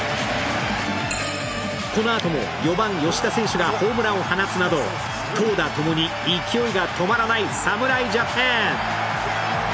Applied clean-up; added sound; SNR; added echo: none; none; none; none.